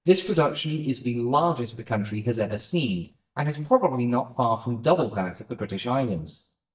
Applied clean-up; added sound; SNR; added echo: neural mask model DeepFilterNet 3.